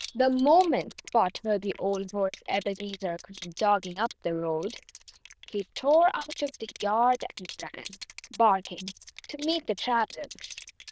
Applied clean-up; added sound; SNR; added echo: neural diffusion model UNIVERSE++.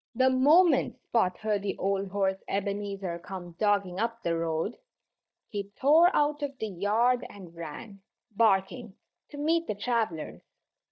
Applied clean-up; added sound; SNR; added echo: neural mask model DeepFilterNet 3.